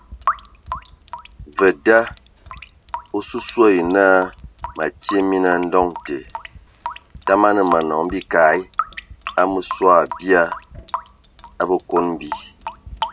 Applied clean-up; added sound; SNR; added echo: none; Drip / Sink (filling or washing) / Water tap, faucet; 12 dB; none.